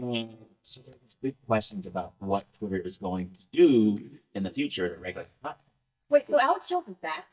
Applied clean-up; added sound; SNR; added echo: neural mask model DeepFilterNet 3.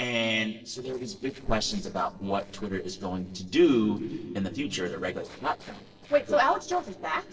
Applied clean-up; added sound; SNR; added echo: neural separator model SepFormer DNS4.